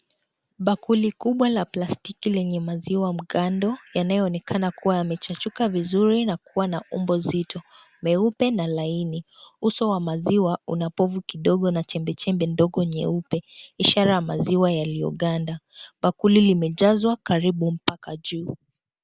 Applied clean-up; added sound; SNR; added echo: none; none; none; none.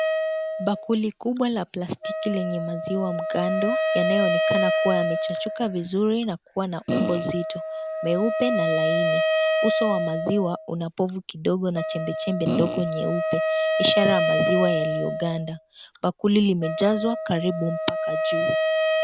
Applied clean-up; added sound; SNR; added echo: none; Fart + Wind instrument, woodwind instrument; 0 dB; none.